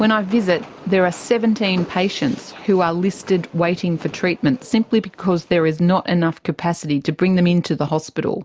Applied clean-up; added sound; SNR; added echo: none; none; none; none.